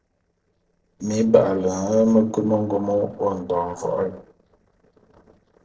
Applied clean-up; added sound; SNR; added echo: neural separator model SepFormer DNS4.